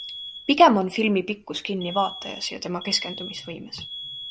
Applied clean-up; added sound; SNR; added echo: none; Alarm; 15 dB; none.